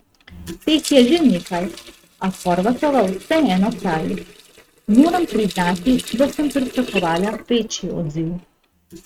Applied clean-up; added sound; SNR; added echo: neural mask model RNNoise.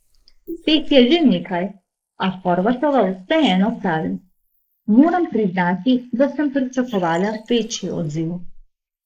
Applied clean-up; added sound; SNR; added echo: neural mask model Resemble Enhance denoiser.